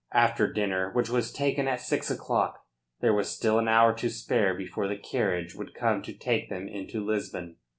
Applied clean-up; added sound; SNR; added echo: none; none; none; none.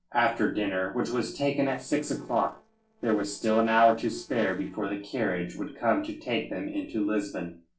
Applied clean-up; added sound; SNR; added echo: neural separator model SepFormer DNS4.